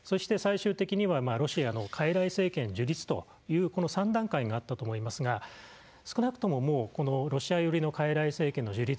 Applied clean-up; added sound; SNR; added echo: none; none; none; none.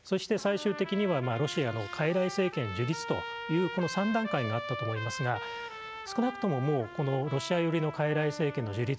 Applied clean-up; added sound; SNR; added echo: none; Trumpet; 10 dB; none.